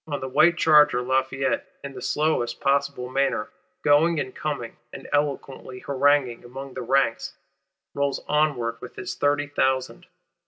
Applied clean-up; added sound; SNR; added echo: none; none; none; none.